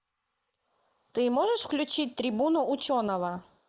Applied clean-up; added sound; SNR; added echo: neural mask model Resemble Enhance denoiser.